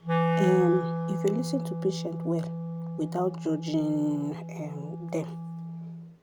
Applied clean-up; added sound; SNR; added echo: none; Wind instrument, woodwind instrument; 2 dB; none.